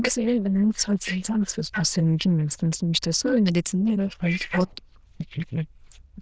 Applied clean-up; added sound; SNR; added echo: neural diffusion model UNIVERSE++.